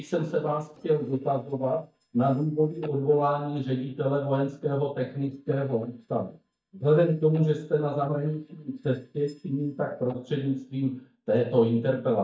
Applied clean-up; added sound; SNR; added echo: neural mask model DeepFilterNet 3.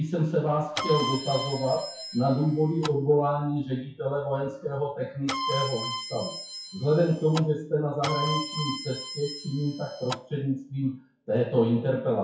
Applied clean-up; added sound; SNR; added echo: classical method WPE with log-MMSE.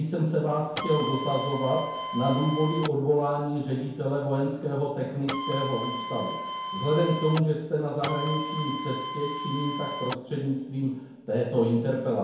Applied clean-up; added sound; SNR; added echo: none; Printer; 5 dB; reverberation time 0.9 s.